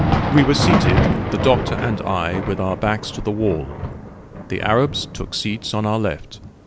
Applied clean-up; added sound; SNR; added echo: none; Thunder; 1 dB; none.